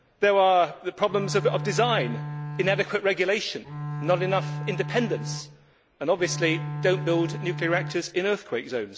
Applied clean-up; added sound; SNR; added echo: none; Bowed string instrument; 7 dB; none.